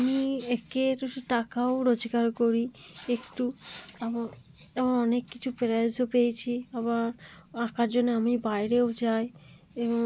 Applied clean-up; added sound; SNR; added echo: none; none; none; none.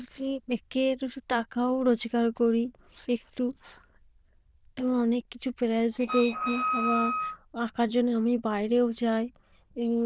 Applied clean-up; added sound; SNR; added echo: neural diffusion model UNIVERSE++.